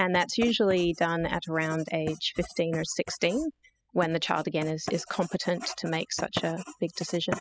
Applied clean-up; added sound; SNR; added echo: classical method spectral subtraction.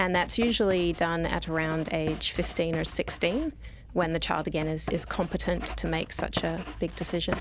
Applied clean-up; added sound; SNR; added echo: none; Writing; 9 dB; none.